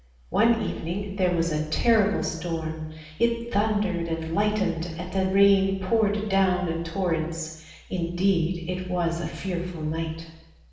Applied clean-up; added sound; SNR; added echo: none; none; none; reverberation time 0.9 s.